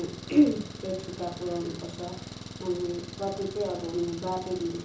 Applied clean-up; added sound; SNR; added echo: none; Engine; 11 dB; reverberation time 0.6 s.